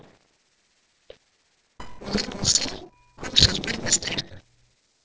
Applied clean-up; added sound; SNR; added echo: neural separator model SepFormer DNS4.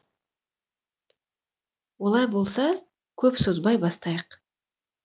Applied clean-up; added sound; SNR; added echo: none; none; none; none.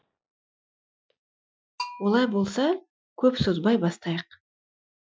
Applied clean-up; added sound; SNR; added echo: classical method Wiener filter.